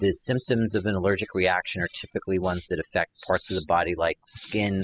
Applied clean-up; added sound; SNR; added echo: classical method spectral subtraction.